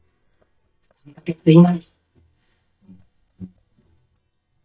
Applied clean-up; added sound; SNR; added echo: neural mask model DeepFilterNet 3.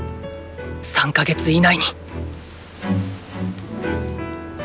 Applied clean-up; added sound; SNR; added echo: none; none; none; none.